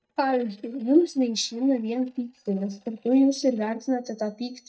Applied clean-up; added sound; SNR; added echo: neural mask model DeepFilterNet 3.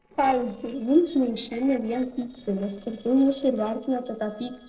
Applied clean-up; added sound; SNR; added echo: neural separator model SepFormer DNS4.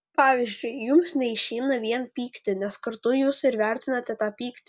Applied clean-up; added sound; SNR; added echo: none; none; none; none.